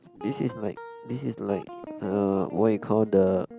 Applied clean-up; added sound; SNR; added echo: none; Guitar; 15 dB; none.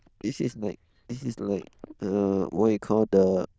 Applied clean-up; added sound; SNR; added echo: neural diffusion model UNIVERSE++.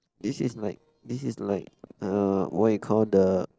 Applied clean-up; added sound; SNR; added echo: neural separator model SepFormer DNS4.